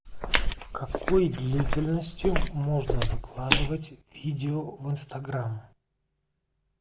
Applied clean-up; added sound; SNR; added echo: none; Walk, footsteps; -3 dB; none.